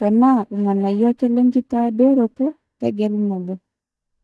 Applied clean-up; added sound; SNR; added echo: neural mask model DeepFilterNet 3.